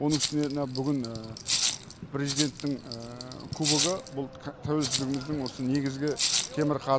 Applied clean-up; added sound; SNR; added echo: none; Rattle (instrument); 3 dB; none.